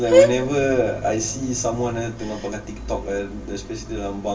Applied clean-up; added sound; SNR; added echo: none; Bowed string instrument; 16 dB; reverberation time 1.2 s.